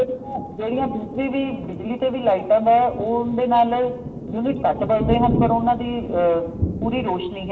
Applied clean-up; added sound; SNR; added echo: none; Thunder; 7 dB; reverberation time 0.8 s.